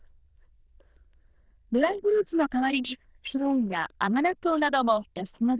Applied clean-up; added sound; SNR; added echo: neural diffusion model UNIVERSE++.